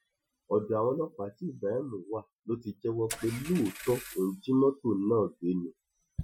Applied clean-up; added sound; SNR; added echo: classical method Wiener filter.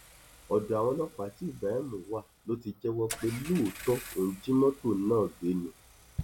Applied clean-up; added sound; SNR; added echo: none; Engine / Car; 18 dB; none.